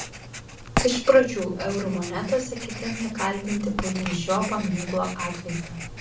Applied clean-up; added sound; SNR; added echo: none; Writing; 8 dB; reverberation time 0.3 s.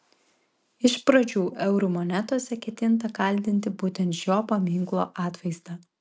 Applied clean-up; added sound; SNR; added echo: none; none; none; none.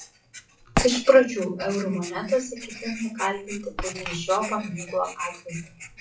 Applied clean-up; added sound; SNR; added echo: classical method WPE with log-MMSE.